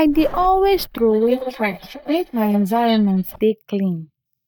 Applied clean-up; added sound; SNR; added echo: neural mask model DeepFilterNet 3.